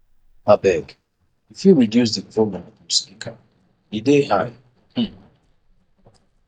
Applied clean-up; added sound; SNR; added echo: neural mask model DeepFilterNet 3.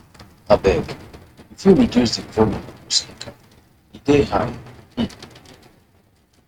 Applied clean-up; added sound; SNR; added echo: neural mask model RNNoise.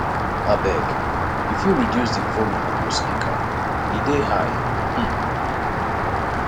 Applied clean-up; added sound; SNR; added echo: none; Rain; -5 dB; none.